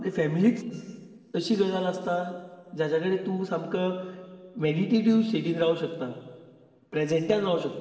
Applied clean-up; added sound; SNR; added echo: neural separator model SepFormer DNS4.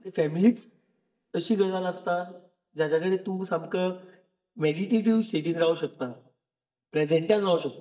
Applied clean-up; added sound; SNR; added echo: neural mask model DeepFilterNet 3.